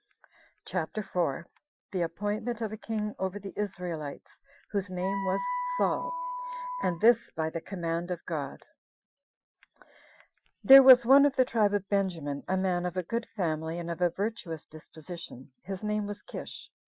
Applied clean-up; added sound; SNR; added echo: classical method Wiener filter.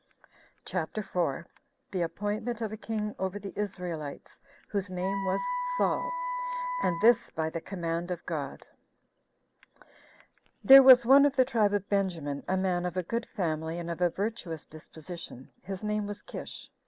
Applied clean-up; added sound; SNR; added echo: none; Wind instrument, woodwind instrument; 5 dB; none.